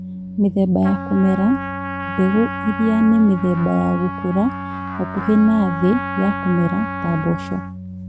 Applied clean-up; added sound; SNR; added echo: none; Trumpet + Organ; 8 dB; none.